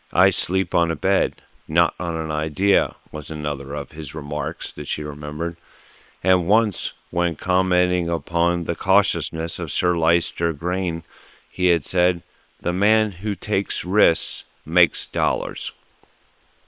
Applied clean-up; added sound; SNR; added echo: neural separator model SepFormer WHAM!.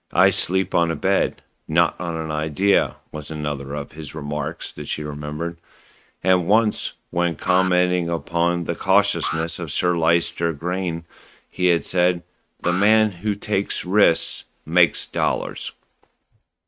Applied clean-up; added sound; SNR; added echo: neural mask model RNNoise.